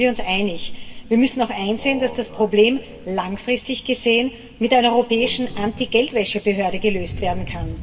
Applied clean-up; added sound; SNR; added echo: none; Crow; 11 dB; reverberation time 1.3 s.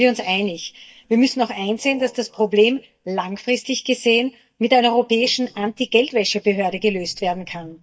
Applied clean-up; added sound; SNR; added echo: neural mask model DeepFilterNet 3.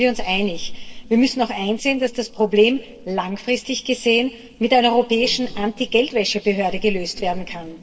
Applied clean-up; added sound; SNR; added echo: neural separator model SepFormer DNS4.